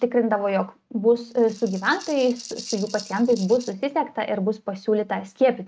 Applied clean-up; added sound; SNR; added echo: neural mask model RNNoise.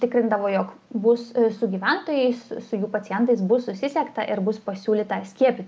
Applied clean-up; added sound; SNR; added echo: none; none; none; none.